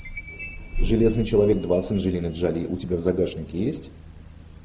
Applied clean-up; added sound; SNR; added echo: none; Chime; 18 dB; none.